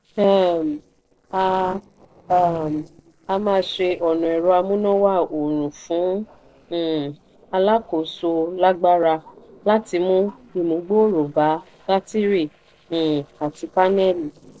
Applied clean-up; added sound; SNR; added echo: neural separator model SepFormer DNS4.